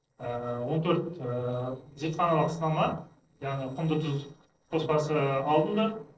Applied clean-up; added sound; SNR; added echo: neural separator model SepFormer DNS4.